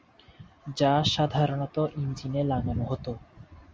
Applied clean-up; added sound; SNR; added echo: none; none; none; none.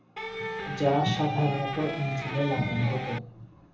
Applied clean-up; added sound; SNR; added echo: none; Electric guitar; 6 dB; reverberation time 0.8 s.